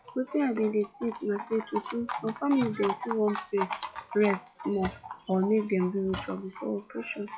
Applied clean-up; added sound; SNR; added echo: classical method log-MMSE.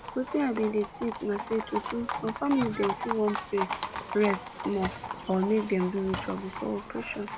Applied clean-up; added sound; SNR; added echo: none; Livestock, farm animals, working animals; 7 dB; none.